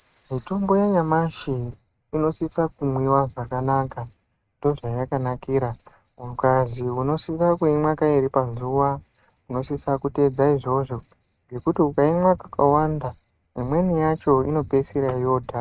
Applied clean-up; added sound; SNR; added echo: neural mask model RNNoise.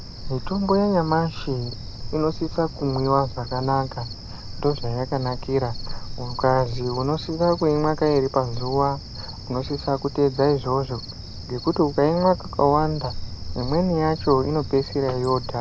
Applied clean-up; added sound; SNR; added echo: none; Cricket; 10 dB; none.